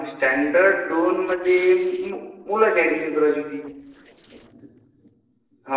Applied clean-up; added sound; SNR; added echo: neural separator model SepFormer DNS4.